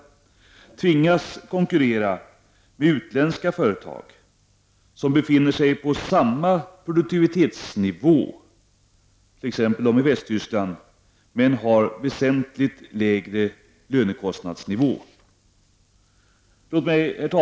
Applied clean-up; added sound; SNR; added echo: none; none; none; none.